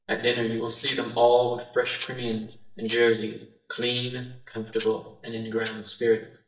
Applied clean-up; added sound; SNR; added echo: neural mask model DeepFilterNet 3.